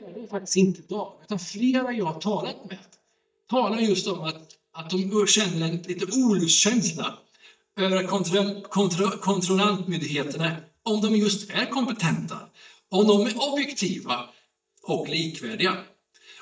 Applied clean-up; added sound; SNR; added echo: neural mask model DeepFilterNet 3.